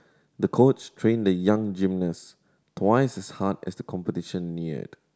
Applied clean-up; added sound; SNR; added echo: none; none; none; none.